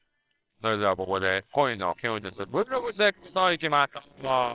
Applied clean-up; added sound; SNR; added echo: neural separator model SepFormer WHAMR!.